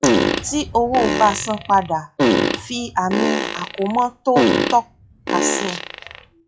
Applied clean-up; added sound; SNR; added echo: classical method log-MMSE.